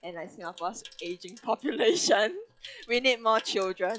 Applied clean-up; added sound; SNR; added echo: classical method log-MMSE.